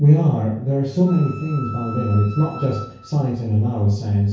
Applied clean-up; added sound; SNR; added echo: none; Wind instrument, woodwind instrument; 16 dB; reverberation time 0.6 s.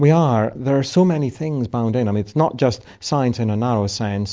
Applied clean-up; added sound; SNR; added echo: none; none; none; none.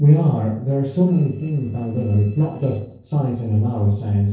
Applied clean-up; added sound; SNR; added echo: neural separator model SepFormer DNS4.